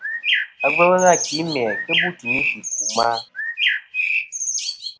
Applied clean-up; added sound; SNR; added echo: none; Bird; 0 dB; none.